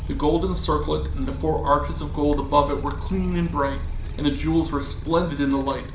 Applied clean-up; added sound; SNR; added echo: none; Motorcycle; 5 dB; reverberation time 0.5 s.